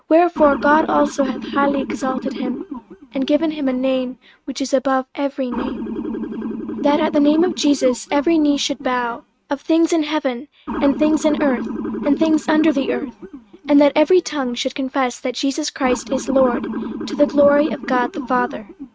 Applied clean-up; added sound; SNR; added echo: neural mask model RNNoise.